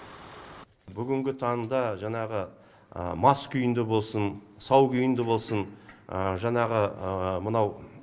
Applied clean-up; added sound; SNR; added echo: none; none; none; none.